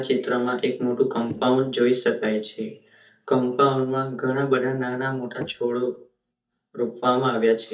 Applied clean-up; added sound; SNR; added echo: neural mask model DeepFilterNet 3.